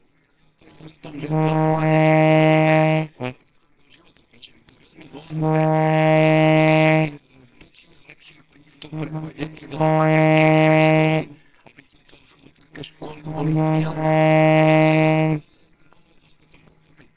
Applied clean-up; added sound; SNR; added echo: neural separator model SepFormer WHAMR!.